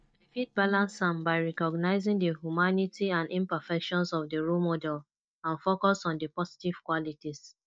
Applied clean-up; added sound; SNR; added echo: neural mask model DeepFilterNet 3.